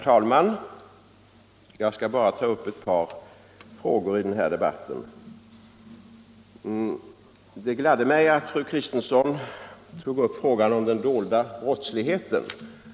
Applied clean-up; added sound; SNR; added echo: none; none; none; none.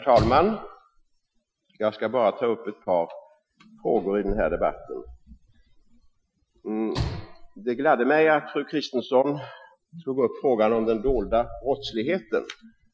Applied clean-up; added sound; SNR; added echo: classical method Wiener filter.